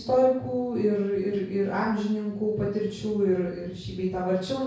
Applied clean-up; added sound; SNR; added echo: none; none; none; reverberation time 0.6 s.